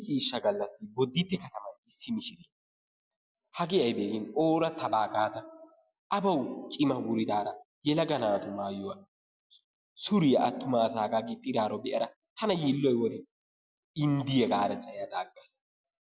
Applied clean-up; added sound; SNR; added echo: none; none; none; none.